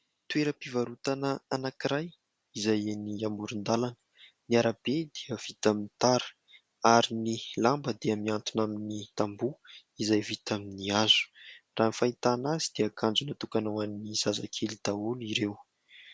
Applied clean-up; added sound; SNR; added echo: none; none; none; none.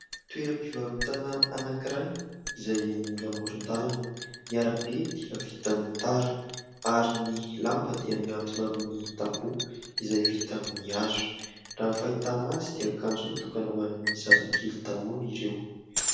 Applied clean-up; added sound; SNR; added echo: none; Liquid; 4 dB; reverberation time 1.1 s.